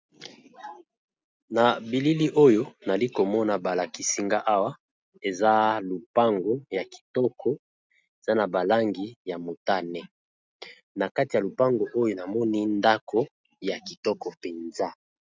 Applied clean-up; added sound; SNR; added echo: none; none; none; none.